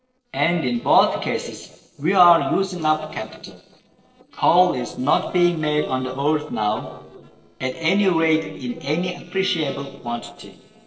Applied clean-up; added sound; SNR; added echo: neural separator model SepFormer DNS4.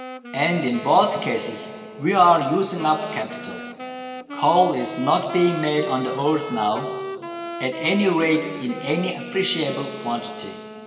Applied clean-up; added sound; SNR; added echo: none; Wind instrument, woodwind instrument; 11 dB; reverberation time 2.5 s.